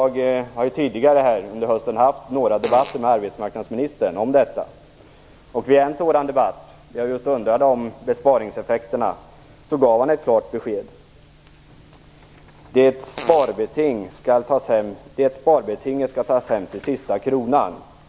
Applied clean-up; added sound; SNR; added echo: none; Fart; 16 dB; none.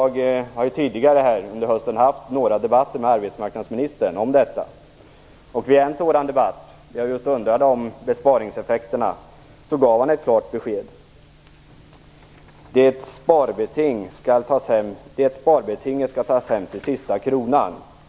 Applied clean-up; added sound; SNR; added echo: none; none; none; none.